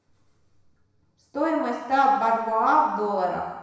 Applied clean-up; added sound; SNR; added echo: none; none; none; reverberation time 0.9 s.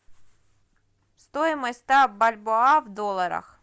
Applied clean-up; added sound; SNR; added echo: none; none; none; none.